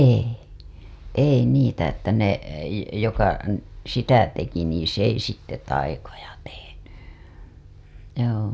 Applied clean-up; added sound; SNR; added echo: none; none; none; none.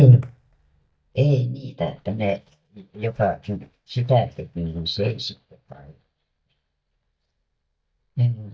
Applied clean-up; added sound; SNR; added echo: neural mask model DeepFilterNet 3.